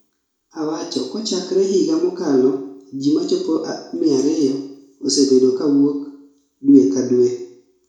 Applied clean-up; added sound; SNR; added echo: none; none; none; reverberation time 0.6 s.